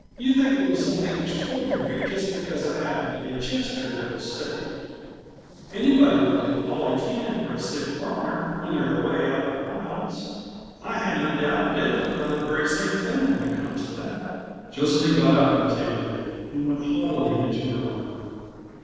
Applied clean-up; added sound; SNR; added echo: neural separator model SepFormer DNS4.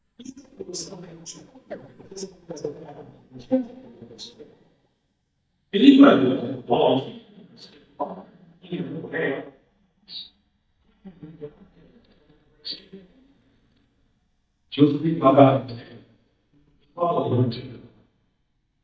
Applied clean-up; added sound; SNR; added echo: neural mask model DeepFilterNet 3.